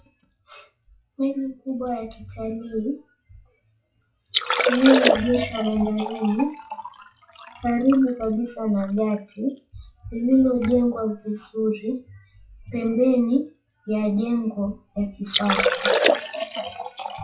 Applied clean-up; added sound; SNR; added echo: classical method WPE with log-MMSE.